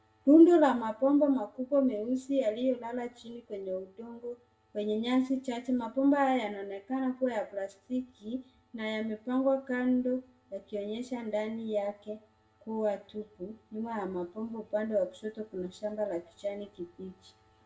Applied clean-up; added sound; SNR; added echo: none; none; none; reverberation time 0.5 s.